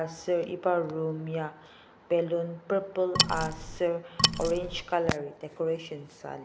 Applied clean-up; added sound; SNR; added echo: none; Wood; -1 dB; none.